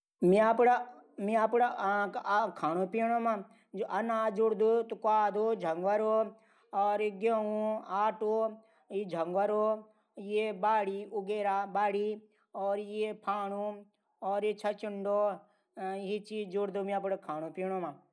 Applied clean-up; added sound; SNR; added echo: none; none; none; none.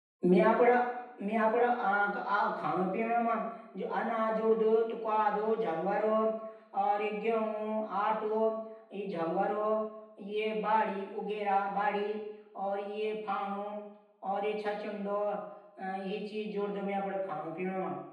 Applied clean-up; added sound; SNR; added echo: none; none; none; reverberation time 0.9 s.